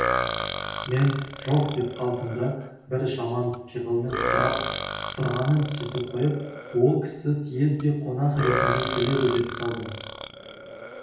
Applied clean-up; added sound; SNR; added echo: none; Burping, eructation; 5 dB; reverberation time 0.9 s.